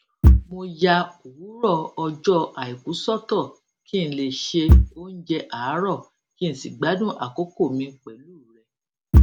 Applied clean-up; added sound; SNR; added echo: none; Bass drum / Thump, thud; -2 dB; none.